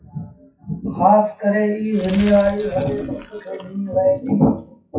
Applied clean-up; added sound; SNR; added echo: classical method WPE with log-MMSE.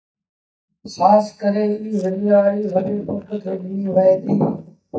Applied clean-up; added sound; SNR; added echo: neural mask model DeepFilterNet 3.